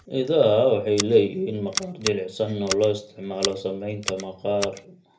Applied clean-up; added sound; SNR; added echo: none; Scissors; 11 dB; reverberation time 0.3 s.